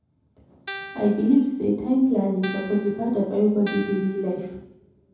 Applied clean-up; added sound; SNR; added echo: none; Guitar; 14 dB; reverberation time 0.9 s.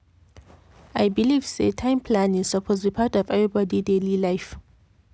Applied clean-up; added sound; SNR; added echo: none; none; none; none.